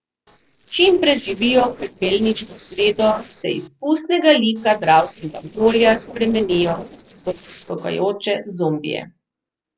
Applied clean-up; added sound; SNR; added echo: neural separator model SepFormer DNS4.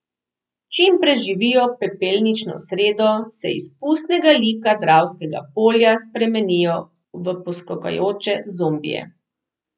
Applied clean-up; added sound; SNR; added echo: none; none; none; none.